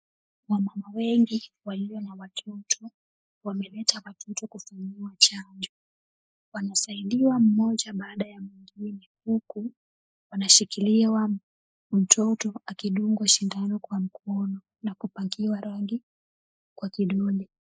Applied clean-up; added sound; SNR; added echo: neural mask model Resemble Enhance denoiser.